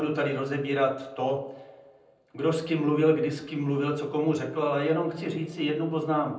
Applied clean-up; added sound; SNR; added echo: none; none; none; reverberation time 0.6 s.